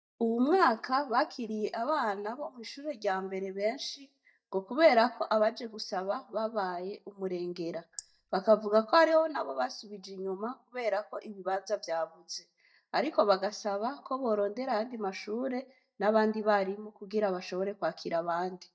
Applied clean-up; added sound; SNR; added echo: neural mask model DeepFilterNet 3.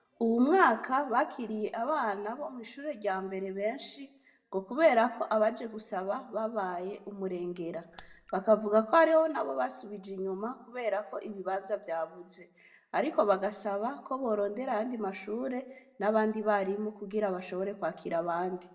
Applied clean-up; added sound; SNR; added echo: none; Raindrop; 14 dB; reverberation time 0.6 s.